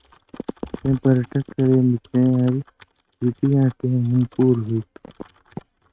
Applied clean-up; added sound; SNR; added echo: neural mask model RNNoise.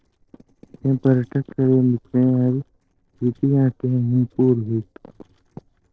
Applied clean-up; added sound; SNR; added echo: neural separator model SepFormer DNS4.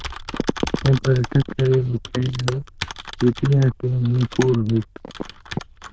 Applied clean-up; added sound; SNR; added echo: neural diffusion model UNIVERSE++.